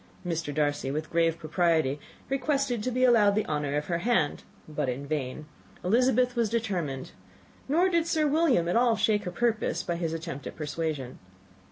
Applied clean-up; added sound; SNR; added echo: none; none; none; none.